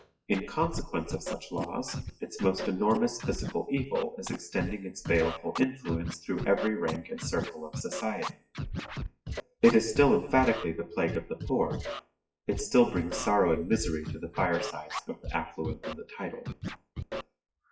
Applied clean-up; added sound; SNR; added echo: classical method WPE with log-MMSE.